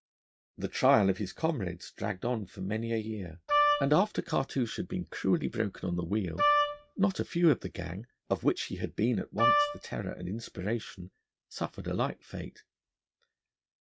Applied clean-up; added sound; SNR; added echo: neural mask model RNNoise.